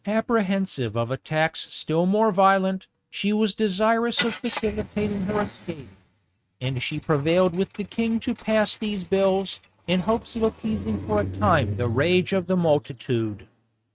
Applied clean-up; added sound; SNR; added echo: neural mask model RNNoise.